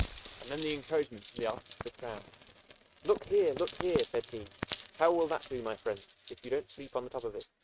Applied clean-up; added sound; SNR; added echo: neural mask model RNNoise.